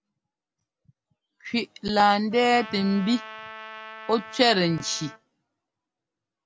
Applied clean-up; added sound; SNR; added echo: none; Trumpet; 15 dB; none.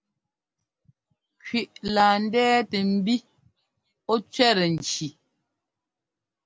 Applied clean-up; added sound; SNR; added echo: none; none; none; none.